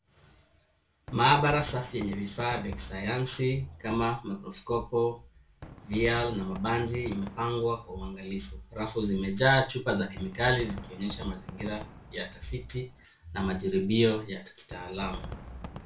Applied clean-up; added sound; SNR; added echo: none; Fireworks; 16 dB; reverberation time 0.3 s.